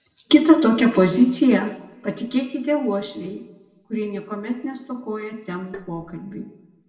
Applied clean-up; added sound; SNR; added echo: none; Tap; 20 dB; reverberation time 1.0 s.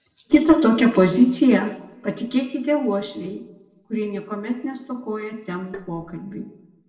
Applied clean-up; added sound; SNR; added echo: neural separator model SepFormer DNS4.